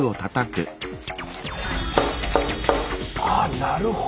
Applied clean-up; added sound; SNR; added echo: none; none; none; none.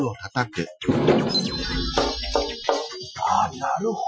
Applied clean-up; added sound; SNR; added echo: classical method Wiener filter.